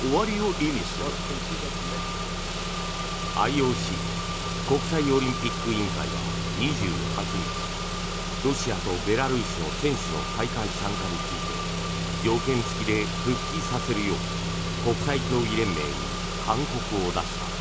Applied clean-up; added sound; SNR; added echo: none; Engine / Car; 0 dB; none.